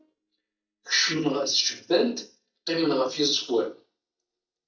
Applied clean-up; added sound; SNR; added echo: neural mask model DeepFilterNet 3.